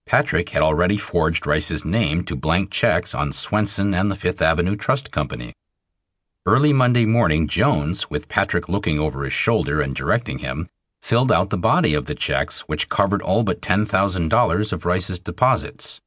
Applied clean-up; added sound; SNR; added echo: none; none; none; none.